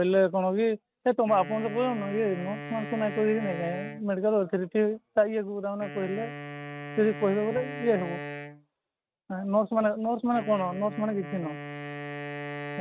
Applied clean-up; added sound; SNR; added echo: neural mask model RNNoise.